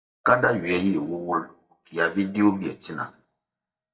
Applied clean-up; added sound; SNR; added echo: neural mask model DeepFilterNet 3.